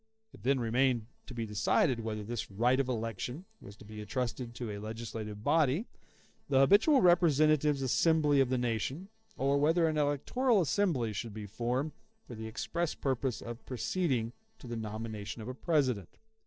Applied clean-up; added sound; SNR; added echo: neural separator model SepFormer DNS4.